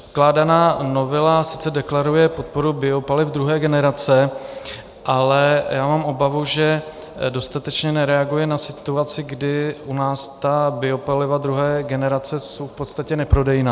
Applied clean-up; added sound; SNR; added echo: none; none; none; none.